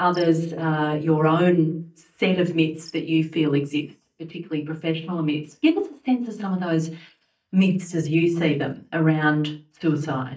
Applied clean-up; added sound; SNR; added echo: neural mask model DeepFilterNet 3.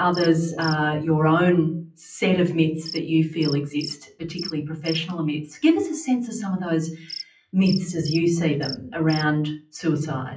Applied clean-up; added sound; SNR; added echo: classical method WPE with log-MMSE.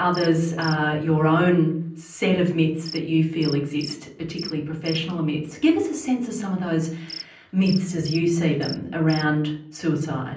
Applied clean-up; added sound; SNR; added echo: none; Cricket; 19 dB; reverberation time 0.6 s.